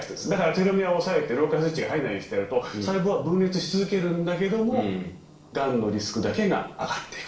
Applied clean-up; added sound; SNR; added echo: neural separator model SepFormer DNS4.